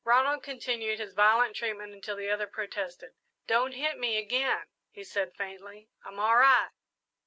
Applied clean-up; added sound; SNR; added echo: none; none; none; none.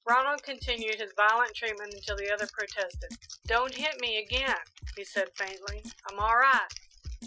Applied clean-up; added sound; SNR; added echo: classical method Wiener filter.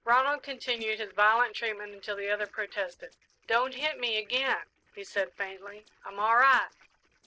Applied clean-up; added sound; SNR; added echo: neural separator model SepFormer DNS4.